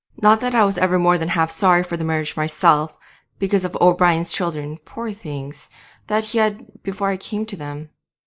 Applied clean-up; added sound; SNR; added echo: neural mask model Resemble Enhance denoiser.